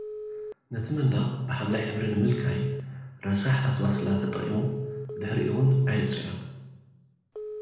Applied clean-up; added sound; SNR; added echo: none; Telephone; 12 dB; reverberation time 1.0 s.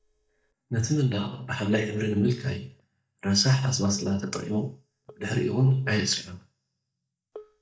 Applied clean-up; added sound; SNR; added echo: neural mask model DeepFilterNet 3.